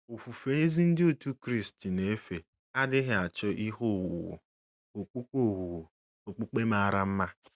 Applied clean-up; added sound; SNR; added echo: none; none; none; none.